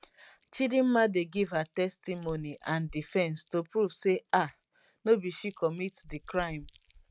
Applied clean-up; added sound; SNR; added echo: neural mask model RNNoise.